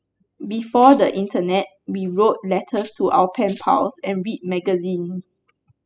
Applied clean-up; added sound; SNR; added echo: classical method spectral subtraction.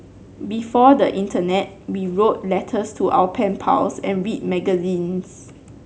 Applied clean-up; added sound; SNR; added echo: none; none; none; none.